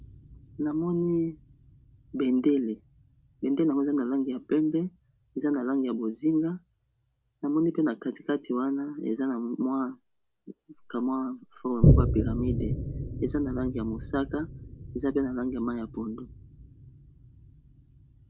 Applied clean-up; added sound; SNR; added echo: none; Boom; 4 dB; none.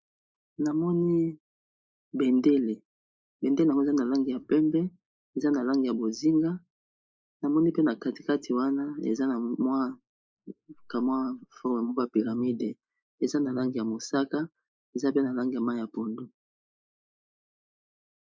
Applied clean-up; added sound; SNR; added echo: neural mask model Resemble Enhance denoiser.